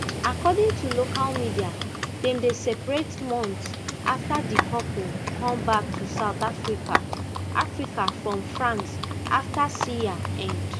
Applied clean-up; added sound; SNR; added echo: none; Tap / Glass + Livestock, farm animals, working animals; 2 dB; none.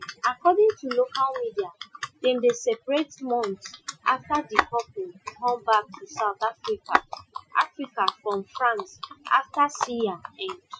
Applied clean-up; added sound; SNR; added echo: classical method Wiener filter.